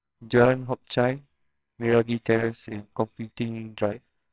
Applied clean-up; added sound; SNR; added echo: neural separator model SepFormer WHAMR!.